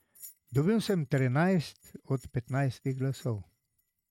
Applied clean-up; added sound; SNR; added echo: neural mask model RNNoise.